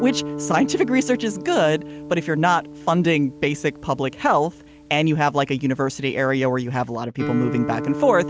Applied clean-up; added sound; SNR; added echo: none; Guitar; 11 dB; none.